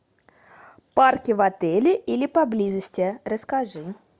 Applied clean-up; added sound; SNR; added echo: none; none; none; none.